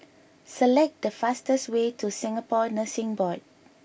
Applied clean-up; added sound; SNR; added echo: none; none; none; none.